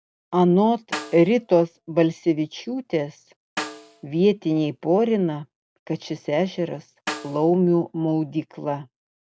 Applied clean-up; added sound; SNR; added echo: none; Snare drum; 16 dB; none.